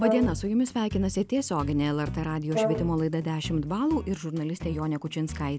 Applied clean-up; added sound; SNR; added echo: none; Brass instrument; 8 dB; none.